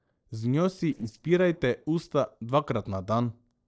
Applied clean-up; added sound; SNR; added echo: neural separator model SepFormer DNS4.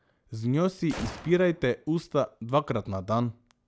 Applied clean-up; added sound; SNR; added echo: none; Gunshot, gunfire; 16 dB; none.